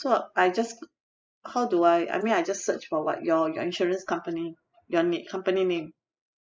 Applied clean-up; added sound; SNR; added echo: neural mask model Resemble Enhance denoiser.